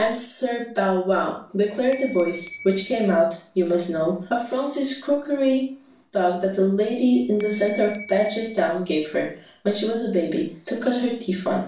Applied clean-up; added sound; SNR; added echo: none; Glass / Bell; 17 dB; reverberation time 0.3 s.